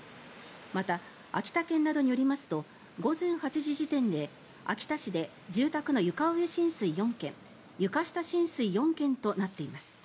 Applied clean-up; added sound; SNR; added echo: none; none; none; none.